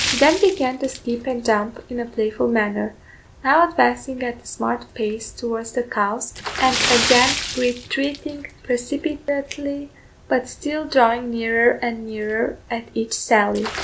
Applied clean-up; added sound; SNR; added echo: none; Splash, splatter; 9 dB; none.